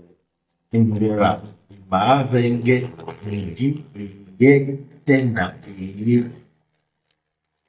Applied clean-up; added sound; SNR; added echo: neural mask model DeepFilterNet 3.